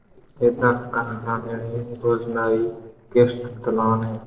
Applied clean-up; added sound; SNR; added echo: neural separator model SepFormer DNS4.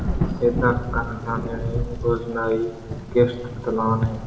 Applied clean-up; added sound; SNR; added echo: none; Thunder / Rain; 5 dB; reverberation time 0.7 s.